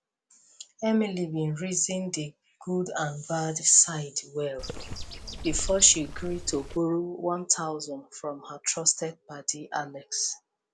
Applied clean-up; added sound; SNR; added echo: none; Bird; 7 dB; none.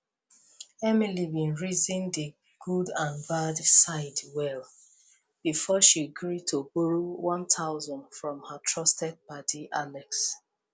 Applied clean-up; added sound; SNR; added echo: none; none; none; none.